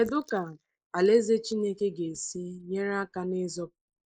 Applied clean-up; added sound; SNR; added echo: neural mask model Resemble Enhance denoiser.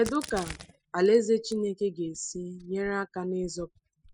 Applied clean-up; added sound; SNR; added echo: classical method spectral subtraction.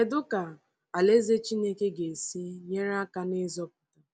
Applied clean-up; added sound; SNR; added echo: none; none; none; none.